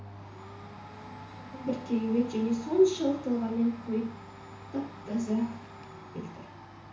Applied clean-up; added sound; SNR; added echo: none; Domestic sounds, home sounds; 14 dB; reverberation time 0.6 s.